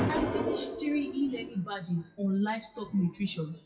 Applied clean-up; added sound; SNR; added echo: classical method WPE with log-MMSE.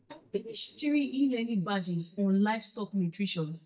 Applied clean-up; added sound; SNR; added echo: neural mask model DeepFilterNet 3.